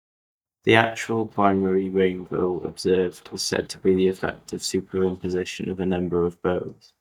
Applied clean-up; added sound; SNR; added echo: neural mask model DeepFilterNet 3.